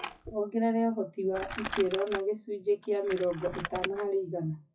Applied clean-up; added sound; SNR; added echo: classical method WPE with log-MMSE.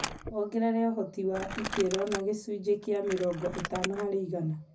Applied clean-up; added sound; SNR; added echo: none; Crumpling, crinkling; 10 dB; reverberation time 0.4 s.